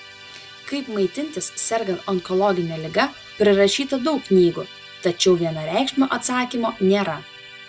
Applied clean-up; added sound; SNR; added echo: none; Musical instrument; 20 dB; none.